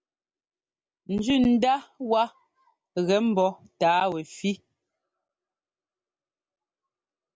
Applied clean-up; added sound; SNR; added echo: none; none; none; none.